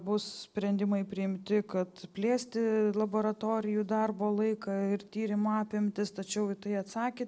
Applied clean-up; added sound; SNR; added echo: none; none; none; none.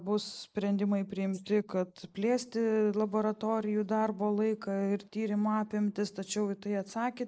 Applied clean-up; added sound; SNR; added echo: neural mask model Resemble Enhance denoiser.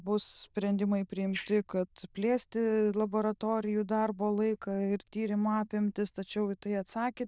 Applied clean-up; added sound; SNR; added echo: neural diffusion model UNIVERSE++.